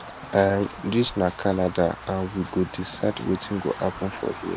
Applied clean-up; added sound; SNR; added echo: none; Run; 14 dB; none.